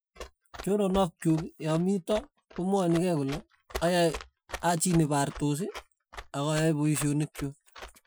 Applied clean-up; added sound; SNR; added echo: classical method Wiener filter.